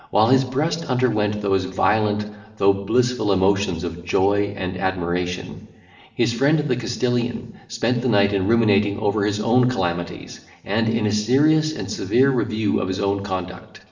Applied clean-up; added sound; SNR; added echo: none; none; none; reverberation time 1.3 s.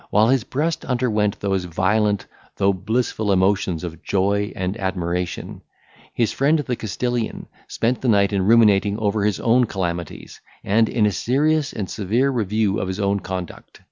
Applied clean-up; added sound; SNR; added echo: none; none; none; none.